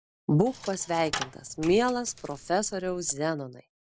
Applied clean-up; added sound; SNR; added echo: none; Coin (dropping); 13 dB; none.